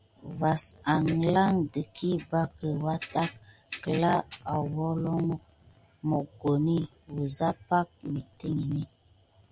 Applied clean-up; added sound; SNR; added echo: none; none; none; none.